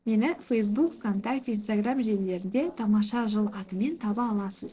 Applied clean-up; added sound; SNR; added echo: neural separator model SepFormer DNS4.